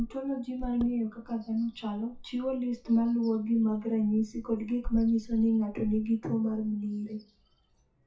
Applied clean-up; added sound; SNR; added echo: classical method WPE with log-MMSE.